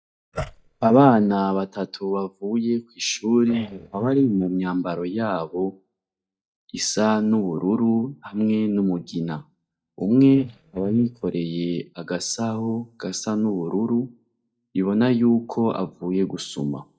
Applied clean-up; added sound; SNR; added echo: neural mask model DeepFilterNet 3.